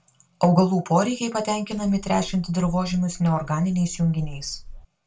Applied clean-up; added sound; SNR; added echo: none; Hammer; 16 dB; reverberation time 0.2 s.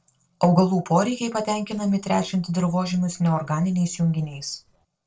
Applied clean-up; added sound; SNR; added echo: neural separator model SepFormer DNS4.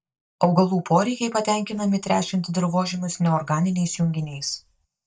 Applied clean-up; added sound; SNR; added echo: neural mask model DeepFilterNet 3.